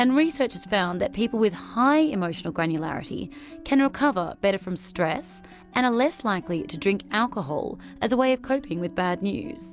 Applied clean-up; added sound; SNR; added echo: none; none; none; none.